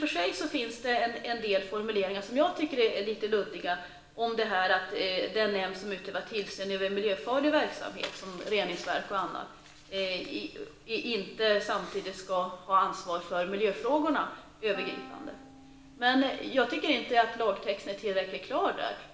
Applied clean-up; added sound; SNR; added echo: none; Wind instrument, woodwind instrument; 19 dB; reverberation time 0.8 s.